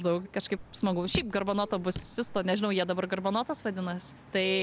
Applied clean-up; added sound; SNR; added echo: none; Raindrop / Drip; 11 dB; none.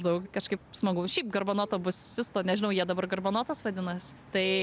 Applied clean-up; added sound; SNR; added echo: none; none; none; none.